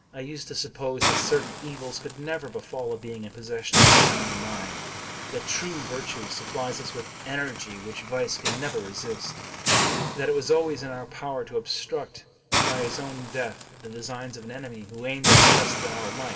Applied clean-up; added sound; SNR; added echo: none; Hiss; -5 dB; reverberation time 1.1 s.